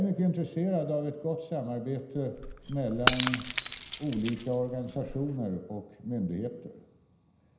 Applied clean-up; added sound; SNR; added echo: none; Shatter / Crushing; -2 dB; reverberation time 0.9 s.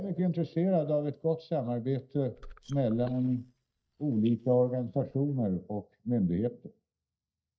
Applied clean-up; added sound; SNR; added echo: neural mask model DeepFilterNet 3.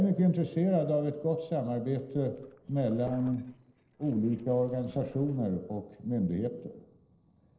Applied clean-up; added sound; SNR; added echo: neural separator model SepFormer DNS4.